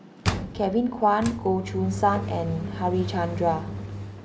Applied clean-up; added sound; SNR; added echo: none; Engine; 6 dB; none.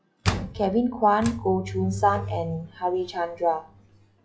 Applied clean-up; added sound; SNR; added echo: classical method log-MMSE.